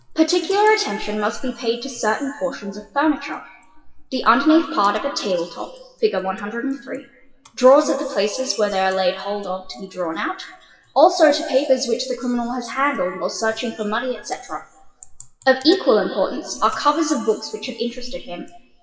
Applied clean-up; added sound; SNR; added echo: classical method WPE with log-MMSE.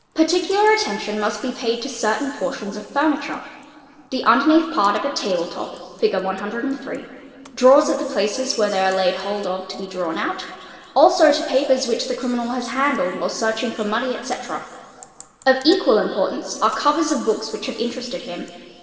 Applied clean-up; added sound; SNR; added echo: neural separator model SepFormer DNS4.